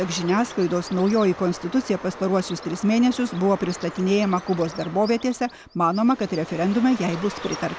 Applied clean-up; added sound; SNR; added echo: none; Bird; 15 dB; none.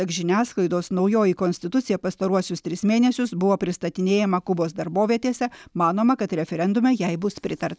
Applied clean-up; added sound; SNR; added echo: none; none; none; none.